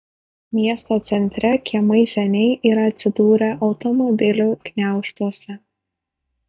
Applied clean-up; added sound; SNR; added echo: neural mask model DeepFilterNet 3.